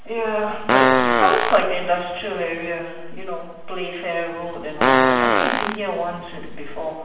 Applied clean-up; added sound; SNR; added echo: none; Fart; -3 dB; reverberation time 1.0 s.